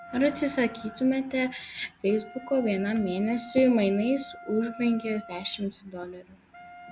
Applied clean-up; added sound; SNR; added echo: none; Wind instrument, woodwind instrument; 18 dB; none.